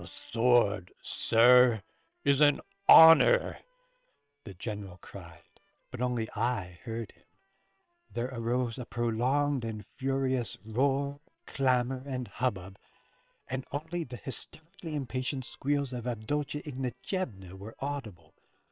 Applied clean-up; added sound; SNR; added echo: neural separator model SepFormer WHAM!.